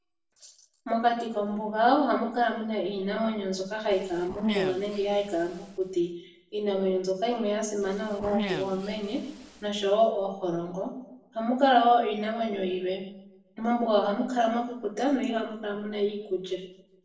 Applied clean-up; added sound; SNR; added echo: neural separator model SepFormer DNS4.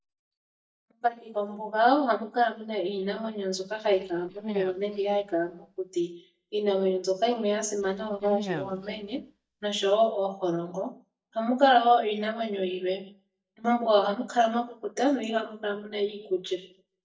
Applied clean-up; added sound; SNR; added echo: neural mask model DeepFilterNet 3.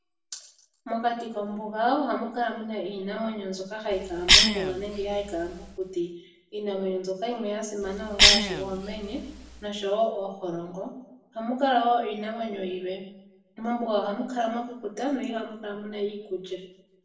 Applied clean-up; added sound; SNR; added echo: none; Cough; -4 dB; reverberation time 0.8 s.